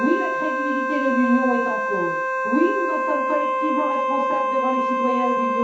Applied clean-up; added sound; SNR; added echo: none; Wind instrument, woodwind instrument; -2 dB; reverberation time 0.6 s.